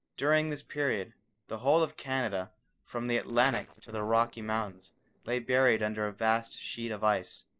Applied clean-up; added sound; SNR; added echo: neural separator model SepFormer DNS4.